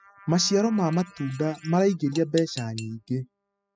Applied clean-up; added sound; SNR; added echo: classical method spectral subtraction.